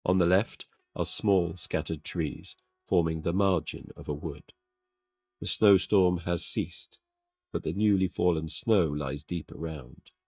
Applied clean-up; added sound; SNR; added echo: neural mask model DeepFilterNet 3.